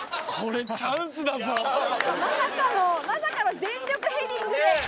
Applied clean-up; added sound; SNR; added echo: none; none; none; none.